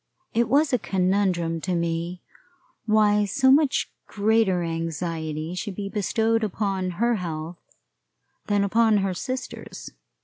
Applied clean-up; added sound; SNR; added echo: none; none; none; none.